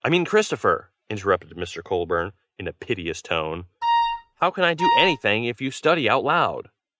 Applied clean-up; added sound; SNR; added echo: neural mask model RNNoise.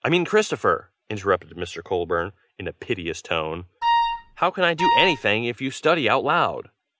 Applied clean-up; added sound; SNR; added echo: none; Wind instrument, woodwind instrument; -1 dB; none.